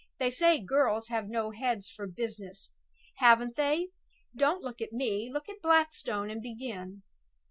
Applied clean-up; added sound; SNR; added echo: none; none; none; none.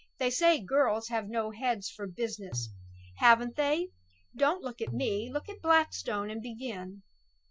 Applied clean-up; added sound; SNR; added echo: none; Tabla; 15 dB; none.